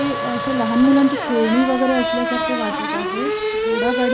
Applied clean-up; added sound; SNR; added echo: none; Race car, auto racing / Accelerating, revving, vroom; 2 dB; none.